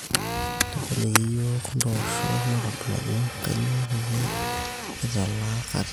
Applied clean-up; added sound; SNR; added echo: none; Fire + Drill; 4 dB; none.